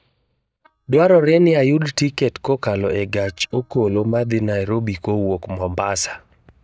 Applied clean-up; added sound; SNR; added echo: neural mask model DeepFilterNet 3.